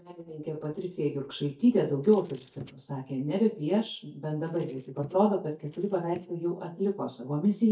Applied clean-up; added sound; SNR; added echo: neural mask model DeepFilterNet 3.